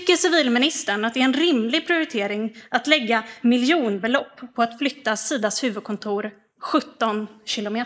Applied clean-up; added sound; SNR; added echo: neural mask model Resemble Enhance denoiser.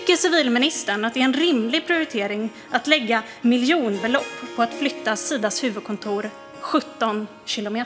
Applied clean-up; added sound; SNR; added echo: none; Harp; 17 dB; none.